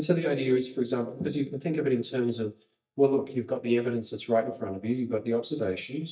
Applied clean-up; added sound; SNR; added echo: neural mask model DeepFilterNet 3.